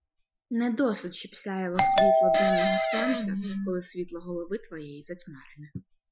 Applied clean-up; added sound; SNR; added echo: classical method Wiener filter.